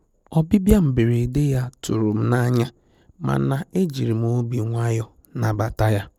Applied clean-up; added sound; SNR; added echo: none; none; none; none.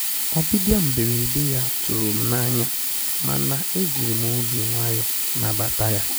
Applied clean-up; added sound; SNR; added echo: none; Sink (filling or washing); -3 dB; none.